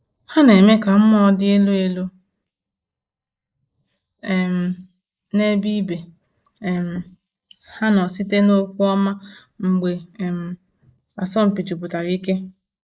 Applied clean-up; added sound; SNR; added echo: neural mask model Resemble Enhance denoiser.